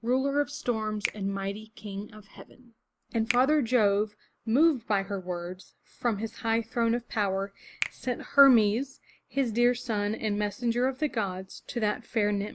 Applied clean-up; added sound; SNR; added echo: neural mask model Resemble Enhance denoiser.